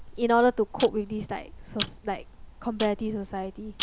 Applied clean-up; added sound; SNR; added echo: none; Tick-tock; 12 dB; none.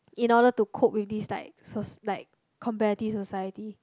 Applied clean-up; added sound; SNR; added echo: none; none; none; none.